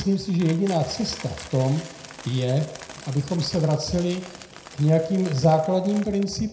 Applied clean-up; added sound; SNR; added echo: none; Coin (dropping); 19 dB; reverberation time 0.4 s.